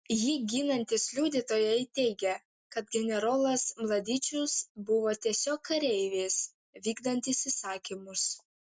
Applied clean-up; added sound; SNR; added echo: none; none; none; none.